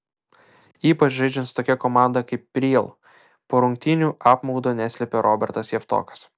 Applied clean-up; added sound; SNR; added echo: none; none; none; none.